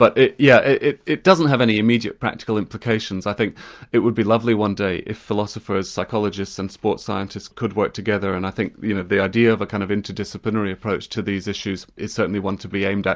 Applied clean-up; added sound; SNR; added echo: none; none; none; none.